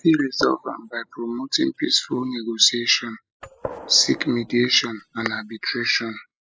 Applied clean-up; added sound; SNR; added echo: classical method spectral subtraction.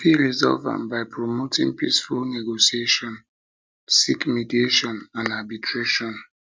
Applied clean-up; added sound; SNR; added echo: none; none; none; none.